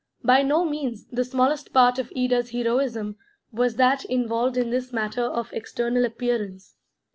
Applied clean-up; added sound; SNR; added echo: none; none; none; none.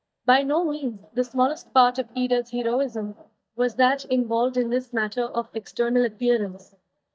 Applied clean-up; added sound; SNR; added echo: neural mask model DeepFilterNet 3.